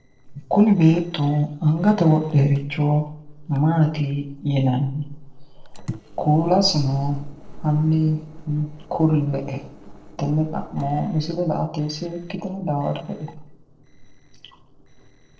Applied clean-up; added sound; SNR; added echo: neural separator model SepFormer DNS4.